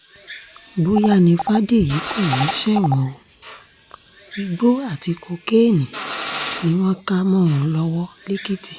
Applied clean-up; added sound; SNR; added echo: none; Drill + Telephone; 9 dB; none.